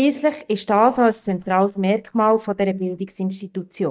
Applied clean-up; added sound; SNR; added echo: neural mask model DeepFilterNet 3.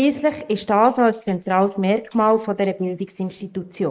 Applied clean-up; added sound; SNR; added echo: neural mask model Resemble Enhance denoiser.